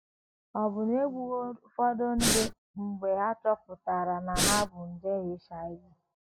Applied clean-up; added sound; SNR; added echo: none; Breathing; -4 dB; none.